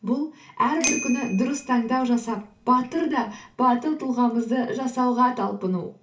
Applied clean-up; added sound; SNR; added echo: none; Bicycle bell; 11 dB; reverberation time 0.3 s.